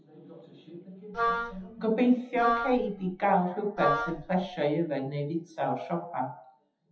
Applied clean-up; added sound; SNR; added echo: classical method WPE with log-MMSE.